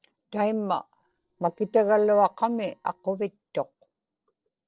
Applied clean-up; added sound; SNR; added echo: neural separator model SepFormer DNS4.